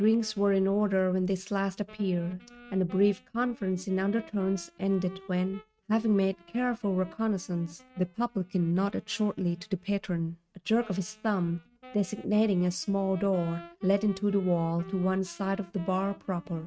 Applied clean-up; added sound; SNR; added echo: neural mask model RNNoise.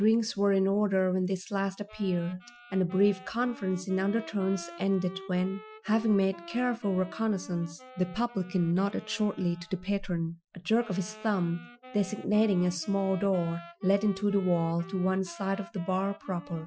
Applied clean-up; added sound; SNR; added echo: classical method Wiener filter.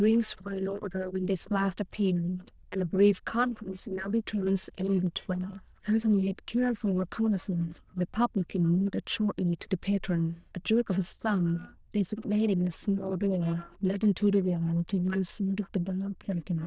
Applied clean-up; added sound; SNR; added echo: neural diffusion model UNIVERSE++.